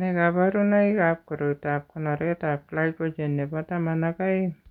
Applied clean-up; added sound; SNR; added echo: none; none; none; none.